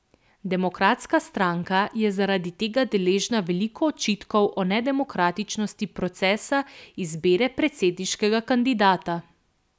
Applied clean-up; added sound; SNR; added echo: none; none; none; none.